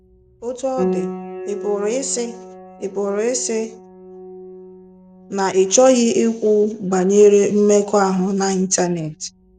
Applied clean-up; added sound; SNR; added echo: none; Piano; 14 dB; none.